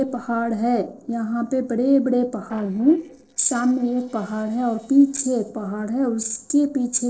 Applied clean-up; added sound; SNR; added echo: neural separator model SepFormer DNS4.